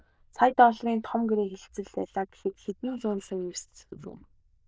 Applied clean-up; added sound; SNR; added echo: neural diffusion model UNIVERSE++.